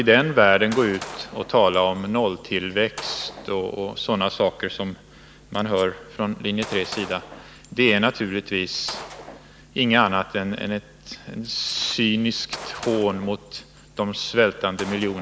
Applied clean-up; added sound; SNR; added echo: none; Gunshot, gunfire; 18 dB; none.